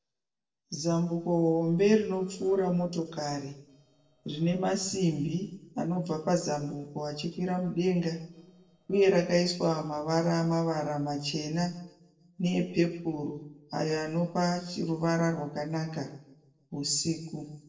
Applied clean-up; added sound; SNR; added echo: neural separator model SepFormer DNS4.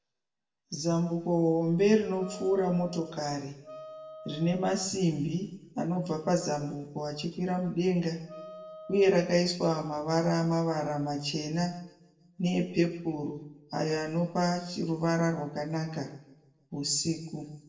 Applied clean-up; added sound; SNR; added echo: none; Wind instrument, woodwind instrument; 17 dB; reverberation time 0.7 s.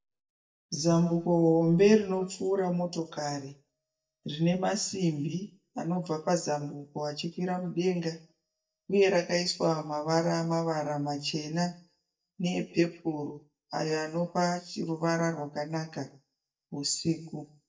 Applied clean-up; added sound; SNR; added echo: neural mask model DeepFilterNet 3.